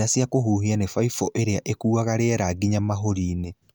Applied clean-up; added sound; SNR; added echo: none; none; none; none.